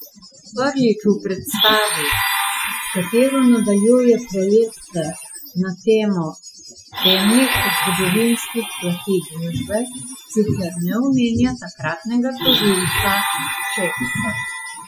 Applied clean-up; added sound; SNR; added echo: classical method Wiener filter.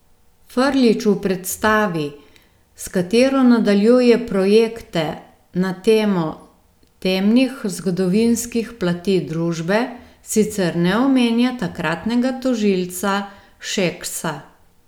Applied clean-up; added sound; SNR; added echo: none; none; none; none.